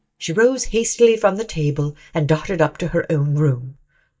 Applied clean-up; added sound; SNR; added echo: neural mask model DeepFilterNet 3.